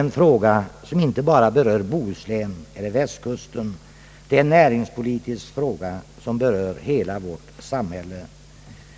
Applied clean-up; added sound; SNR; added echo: none; none; none; none.